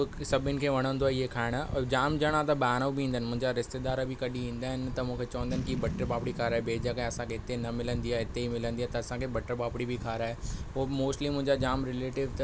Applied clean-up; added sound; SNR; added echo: none; Boom; 16 dB; none.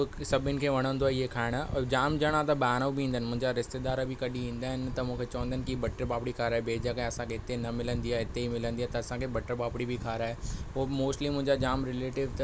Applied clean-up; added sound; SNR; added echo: none; none; none; none.